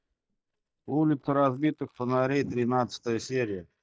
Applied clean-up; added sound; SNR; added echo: neural mask model DeepFilterNet 3.